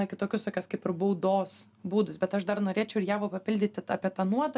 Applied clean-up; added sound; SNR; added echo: none; none; none; none.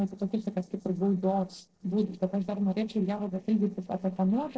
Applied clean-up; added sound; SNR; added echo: neural separator model SepFormer DNS4.